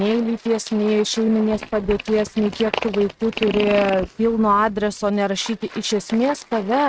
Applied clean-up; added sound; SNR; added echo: neural mask model RNNoise.